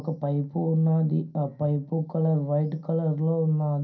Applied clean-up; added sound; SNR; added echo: none; none; none; reverberation time 0.3 s.